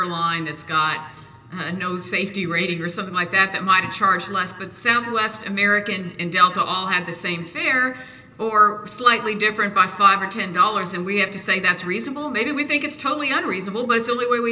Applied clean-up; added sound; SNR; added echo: none; none; none; reverberation time 1.4 s.